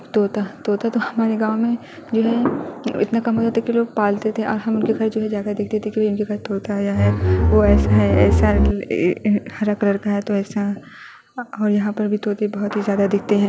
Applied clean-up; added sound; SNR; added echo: none; Bowed string instrument; -4 dB; none.